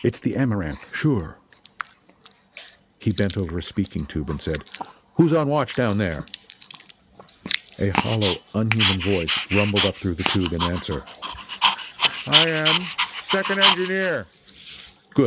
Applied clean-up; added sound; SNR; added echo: none; Dog; 3 dB; none.